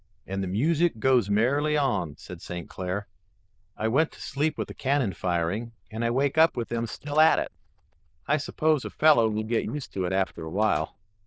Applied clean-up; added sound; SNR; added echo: neural diffusion model UNIVERSE++.